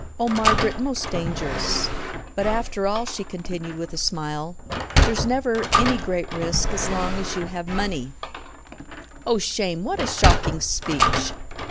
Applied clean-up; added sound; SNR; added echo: none; Sliding door; 0 dB; none.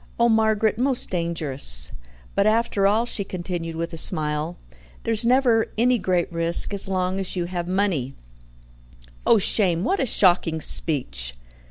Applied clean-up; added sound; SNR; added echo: none; none; none; none.